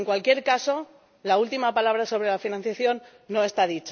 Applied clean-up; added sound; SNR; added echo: none; none; none; none.